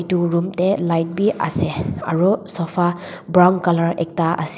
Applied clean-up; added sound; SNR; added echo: none; none; none; none.